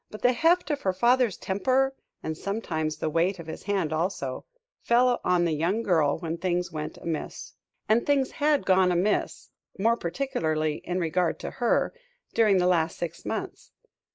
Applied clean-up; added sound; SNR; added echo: neural mask model Resemble Enhance denoiser.